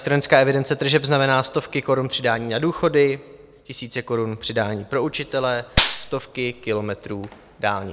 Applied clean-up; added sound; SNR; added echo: none; Gunshot, gunfire; 3 dB; none.